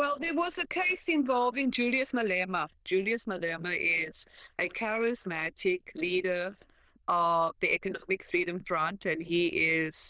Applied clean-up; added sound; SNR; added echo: neural diffusion model UNIVERSE++.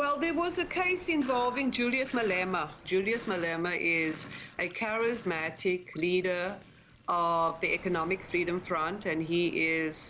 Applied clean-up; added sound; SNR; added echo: none; Thunder + Sink (filling or washing); 18 dB; none.